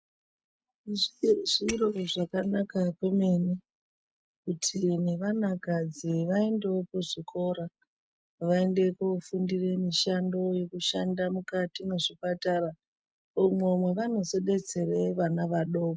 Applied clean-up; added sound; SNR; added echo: neural mask model RNNoise.